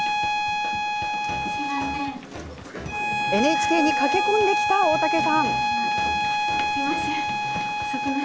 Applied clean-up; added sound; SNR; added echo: none; Bowed string instrument; -3 dB; none.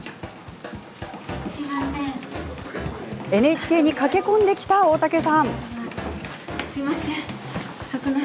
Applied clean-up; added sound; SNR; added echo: none; none; none; none.